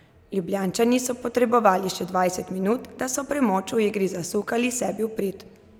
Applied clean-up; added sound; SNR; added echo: none; none; none; none.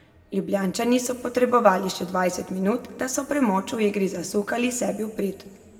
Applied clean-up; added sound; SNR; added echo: none; none; none; reverberation time 1.5 s.